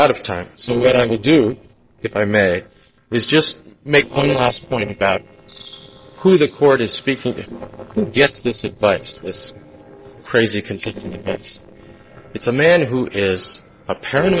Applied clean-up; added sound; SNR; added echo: neural separator model SepFormer DNS4.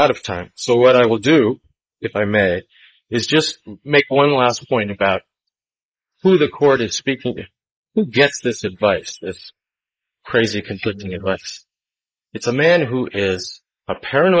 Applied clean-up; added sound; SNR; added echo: neural mask model Resemble Enhance denoiser.